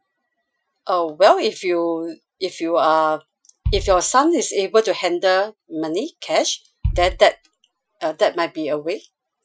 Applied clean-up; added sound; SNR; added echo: classical method Wiener filter.